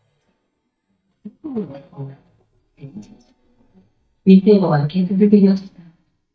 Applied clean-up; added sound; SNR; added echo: neural mask model DeepFilterNet 3.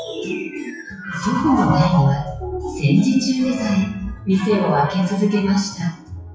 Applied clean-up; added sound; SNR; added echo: classical method WPE with log-MMSE.